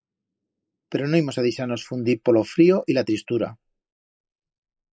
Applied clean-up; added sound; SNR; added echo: neural mask model Resemble Enhance denoiser.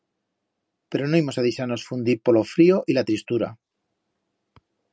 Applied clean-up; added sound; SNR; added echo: none; none; none; none.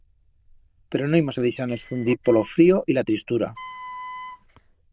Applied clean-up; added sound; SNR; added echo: neural diffusion model UNIVERSE++.